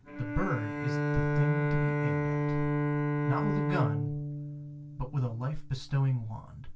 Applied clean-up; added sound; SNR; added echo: none; Bowed string instrument; -2 dB; reverberation time 0.2 s.